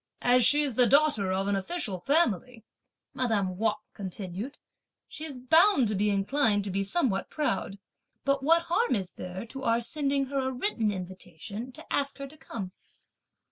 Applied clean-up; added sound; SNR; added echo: none; none; none; none.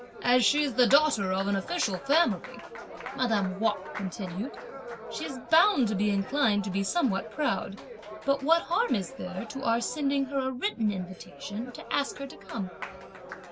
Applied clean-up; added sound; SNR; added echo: none; Applause; 13 dB; none.